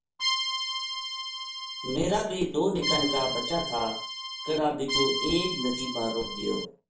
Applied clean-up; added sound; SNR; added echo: none; Accordion; 1 dB; reverberation time 0.4 s.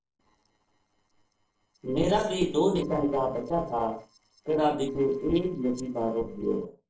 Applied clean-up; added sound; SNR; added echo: neural separator model SepFormer DNS4.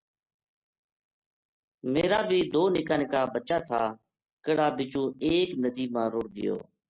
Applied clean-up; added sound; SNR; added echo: none; none; none; none.